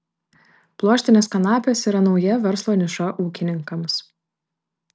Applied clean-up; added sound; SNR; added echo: none; none; none; none.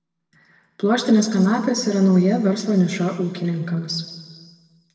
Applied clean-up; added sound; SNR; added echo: none; none; none; reverberation time 1.4 s.